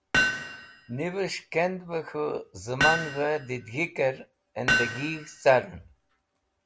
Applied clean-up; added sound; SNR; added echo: none; Hammer; 1 dB; none.